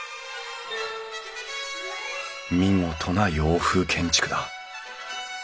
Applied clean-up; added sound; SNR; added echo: none; none; none; none.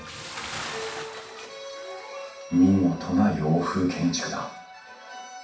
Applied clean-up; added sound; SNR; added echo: none; Bathtub (filling or washing) / Splash, splatter; 16 dB; reverberation time 0.6 s.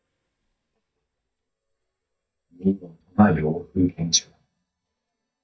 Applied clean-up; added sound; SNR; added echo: neural mask model DeepFilterNet 3.